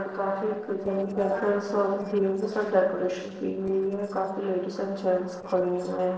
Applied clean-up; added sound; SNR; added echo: neural separator model SepFormer DNS4.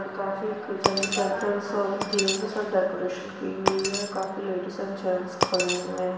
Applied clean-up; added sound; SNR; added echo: none; Shatter; 4 dB; reverberation time 1.1 s.